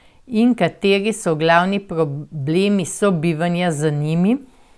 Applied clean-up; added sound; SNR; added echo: none; none; none; none.